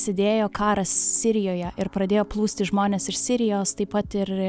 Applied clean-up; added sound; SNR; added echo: none; none; none; none.